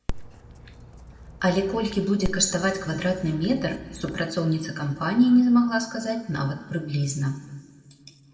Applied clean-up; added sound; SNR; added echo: none; Dog; 11 dB; reverberation time 1.8 s.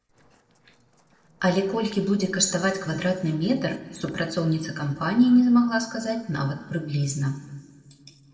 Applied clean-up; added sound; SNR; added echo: neural separator model SepFormer DNS4.